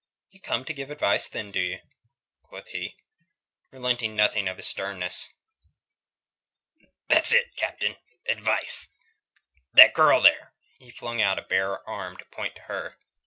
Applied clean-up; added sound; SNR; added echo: none; none; none; none.